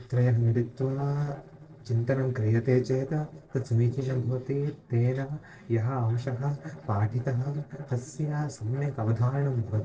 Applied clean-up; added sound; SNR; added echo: neural separator model SepFormer DNS4.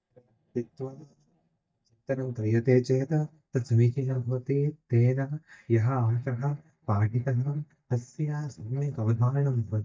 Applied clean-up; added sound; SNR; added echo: neural mask model DeepFilterNet 3.